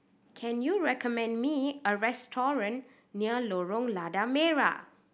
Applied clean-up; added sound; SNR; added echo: none; none; none; none.